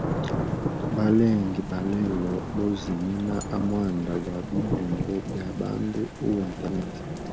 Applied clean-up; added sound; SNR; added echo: none; Thunder / Rain; 4 dB; none.